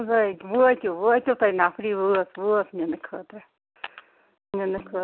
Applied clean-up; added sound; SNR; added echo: none; none; none; none.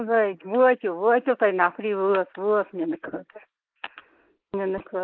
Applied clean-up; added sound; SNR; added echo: neural mask model Resemble Enhance denoiser.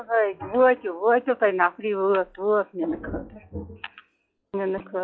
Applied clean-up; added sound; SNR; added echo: classical method log-MMSE.